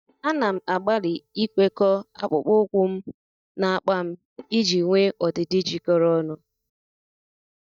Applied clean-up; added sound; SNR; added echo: neural mask model DeepFilterNet 3.